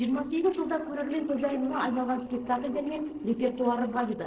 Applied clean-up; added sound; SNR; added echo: neural separator model SepFormer DNS4.